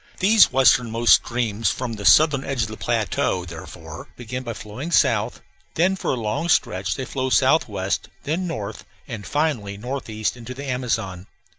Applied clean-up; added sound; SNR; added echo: none; none; none; none.